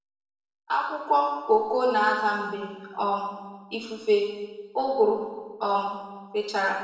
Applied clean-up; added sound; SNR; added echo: none; none; none; reverberation time 1.0 s.